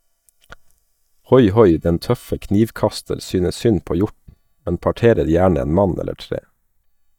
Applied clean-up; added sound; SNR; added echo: neural mask model DeepFilterNet 3.